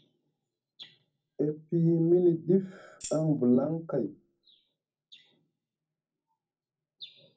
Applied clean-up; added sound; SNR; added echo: none; Tambourine; 14 dB; reverberation time 0.4 s.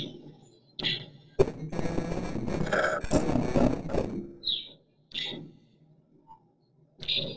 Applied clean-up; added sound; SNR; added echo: neural separator model SepFormer DNS4.